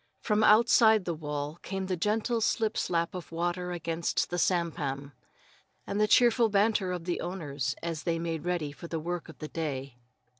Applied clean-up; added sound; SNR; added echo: none; none; none; none.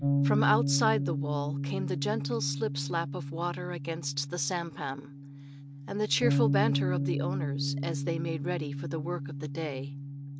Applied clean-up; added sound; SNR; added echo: none; Bass guitar; -1 dB; none.